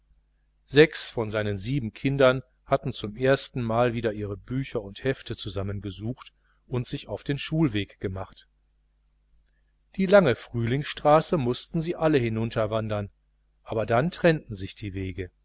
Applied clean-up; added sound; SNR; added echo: none; none; none; none.